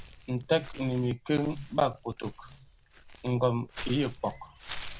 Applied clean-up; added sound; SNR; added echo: none; Walk, footsteps / Bird; 13 dB; none.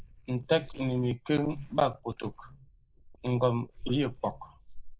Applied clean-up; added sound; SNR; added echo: neural mask model Resemble Enhance denoiser.